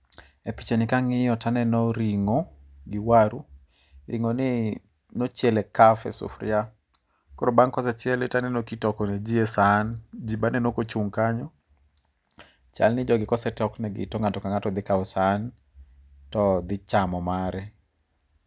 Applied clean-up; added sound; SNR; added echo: none; none; none; none.